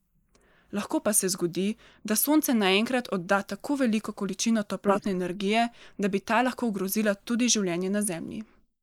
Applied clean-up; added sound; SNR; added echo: neural mask model Resemble Enhance denoiser.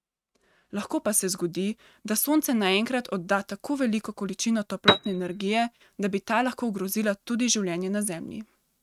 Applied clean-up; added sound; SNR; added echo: neural mask model RNNoise.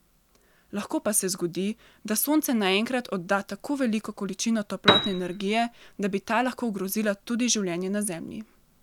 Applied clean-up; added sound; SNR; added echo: none; Piano; -2 dB; none.